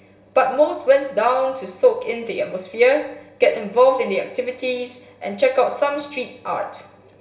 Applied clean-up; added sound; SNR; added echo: none; none; none; reverberation time 0.2 s.